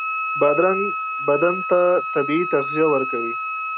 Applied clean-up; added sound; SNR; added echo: none; Wind instrument, woodwind instrument; 4 dB; none.